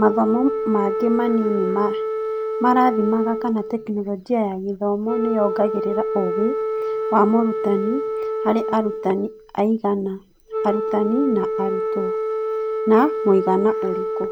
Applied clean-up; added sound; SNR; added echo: none; Wind instrument, woodwind instrument; 3 dB; none.